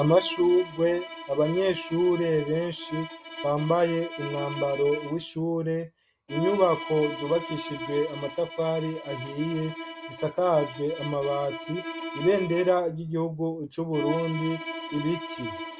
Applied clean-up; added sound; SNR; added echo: none; Bowed string instrument; 10 dB; none.